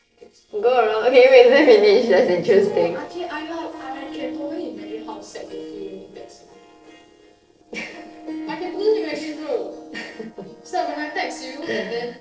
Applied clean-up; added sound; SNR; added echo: neural separator model SepFormer DNS4.